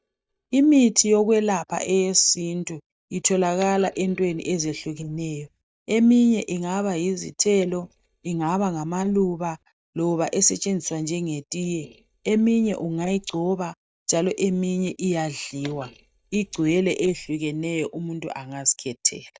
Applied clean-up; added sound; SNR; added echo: neural mask model DeepFilterNet 3.